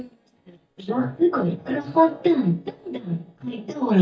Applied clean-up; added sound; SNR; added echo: neural mask model DeepFilterNet 3.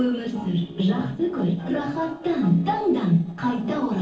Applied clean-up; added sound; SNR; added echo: neural separator model SepFormer DNS4.